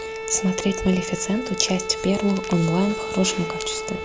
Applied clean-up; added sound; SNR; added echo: none; Bowed string instrument; 7 dB; none.